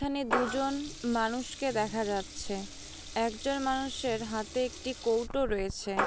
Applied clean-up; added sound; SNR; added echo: none; Water tap, faucet / Liquid; 7 dB; none.